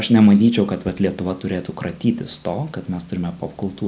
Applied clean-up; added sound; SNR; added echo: none; none; none; none.